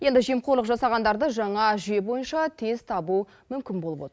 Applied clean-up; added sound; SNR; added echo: none; none; none; none.